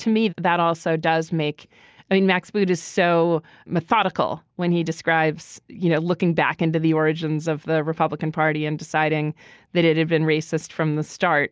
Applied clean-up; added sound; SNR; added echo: none; none; none; none.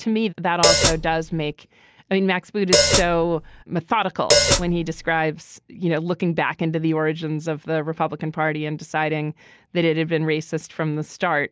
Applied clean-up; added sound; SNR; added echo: none; Hi-hat; -3 dB; none.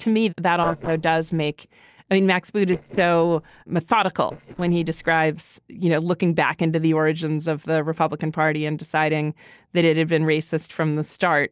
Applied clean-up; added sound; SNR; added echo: neural separator model SepFormer DNS4.